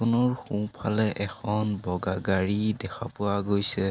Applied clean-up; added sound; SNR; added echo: none; none; none; none.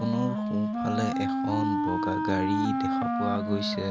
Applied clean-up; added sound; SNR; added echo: none; Wind instrument, woodwind instrument; -3 dB; none.